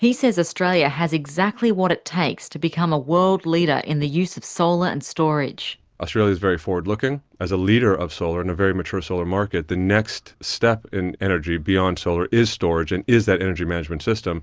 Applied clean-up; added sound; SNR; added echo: none; none; none; none.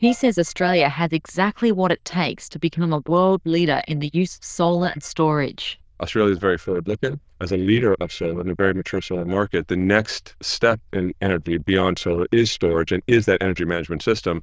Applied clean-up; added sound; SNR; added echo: neural diffusion model UNIVERSE++.